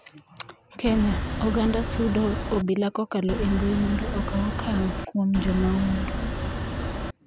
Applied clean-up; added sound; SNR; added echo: none; Wind; 2 dB; none.